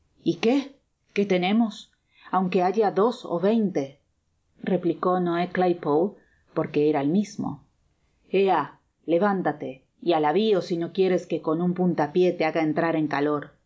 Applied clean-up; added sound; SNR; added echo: none; none; none; none.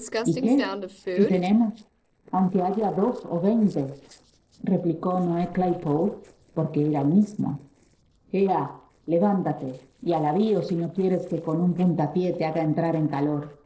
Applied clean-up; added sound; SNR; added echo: neural separator model SepFormer DNS4.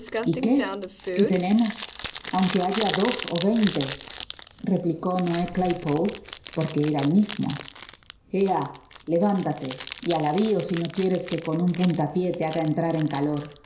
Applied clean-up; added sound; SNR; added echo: none; Crumpling, crinkling; 8 dB; reverberation time 0.5 s.